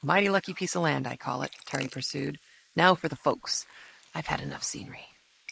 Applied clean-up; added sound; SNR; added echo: neural mask model Resemble Enhance denoiser.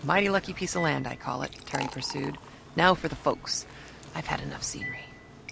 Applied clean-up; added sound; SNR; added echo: none; Liquid; 12 dB; none.